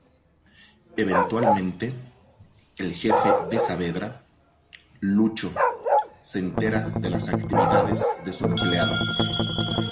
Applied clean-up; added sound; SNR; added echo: none; Strum + Bark; -2 dB; none.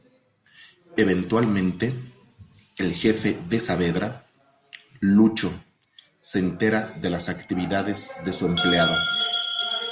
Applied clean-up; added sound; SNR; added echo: none; none; none; none.